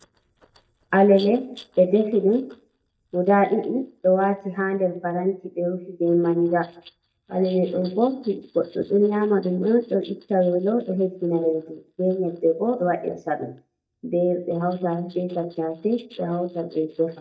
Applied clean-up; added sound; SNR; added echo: neural mask model DeepFilterNet 3.